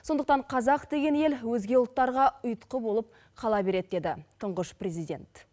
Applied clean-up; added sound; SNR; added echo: none; none; none; none.